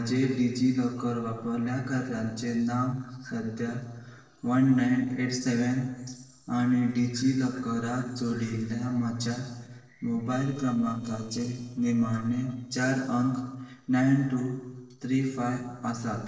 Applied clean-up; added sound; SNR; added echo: neural separator model SepFormer DNS4.